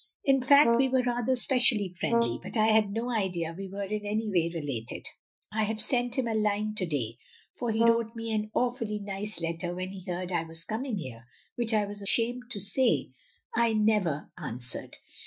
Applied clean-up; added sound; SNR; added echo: classical method Wiener filter.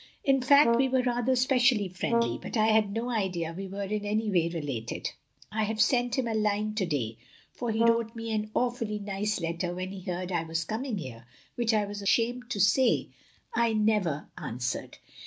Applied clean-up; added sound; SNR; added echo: none; Brass instrument; 4 dB; none.